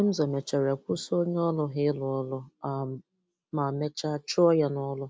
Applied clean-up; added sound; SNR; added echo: none; none; none; none.